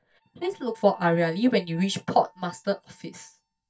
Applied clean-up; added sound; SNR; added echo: neural mask model DeepFilterNet 3.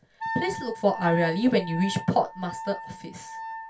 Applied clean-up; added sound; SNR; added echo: none; Wind instrument, woodwind instrument; 9 dB; reverberation time 0.2 s.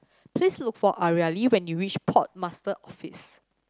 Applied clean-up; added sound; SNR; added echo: none; none; none; none.